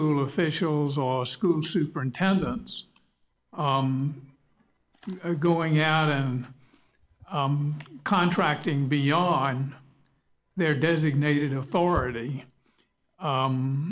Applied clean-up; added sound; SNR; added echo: none; none; none; none.